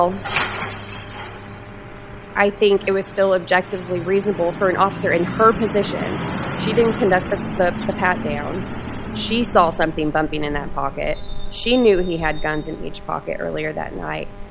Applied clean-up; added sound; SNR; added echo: none; Truck; 7 dB; none.